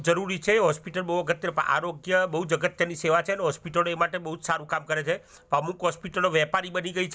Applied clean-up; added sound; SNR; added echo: none; none; none; none.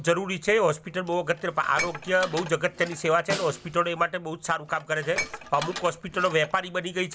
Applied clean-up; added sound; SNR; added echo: none; Dishes, pots, and pans + Snare drum; 12 dB; none.